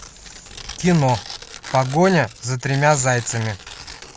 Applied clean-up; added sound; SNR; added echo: none; Tearing; 16 dB; none.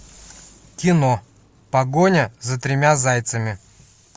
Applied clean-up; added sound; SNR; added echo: none; none; none; none.